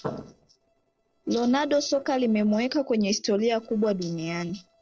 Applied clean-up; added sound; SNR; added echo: neural separator model SepFormer DNS4.